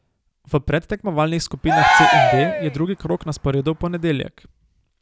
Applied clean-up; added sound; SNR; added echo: none; Cheering; -4 dB; none.